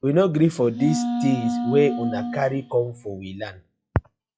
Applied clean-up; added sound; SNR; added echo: classical method log-MMSE.